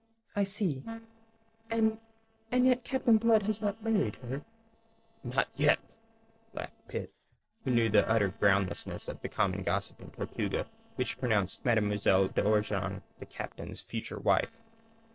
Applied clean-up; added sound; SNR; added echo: neural separator model SepFormer DNS4.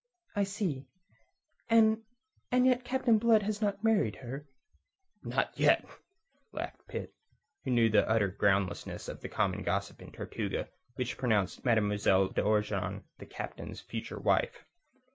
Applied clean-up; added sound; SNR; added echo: none; none; none; none.